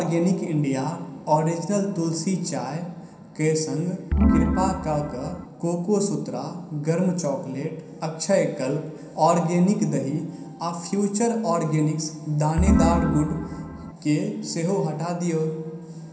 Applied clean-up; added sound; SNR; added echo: none; Organ; -2 dB; reverberation time 0.6 s.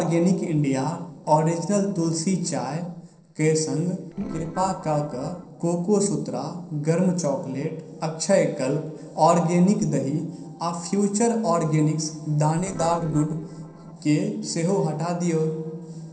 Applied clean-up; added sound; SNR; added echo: neural separator model SepFormer DNS4.